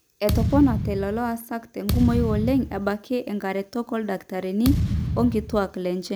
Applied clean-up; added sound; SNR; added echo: none; Thump, thud; 2 dB; none.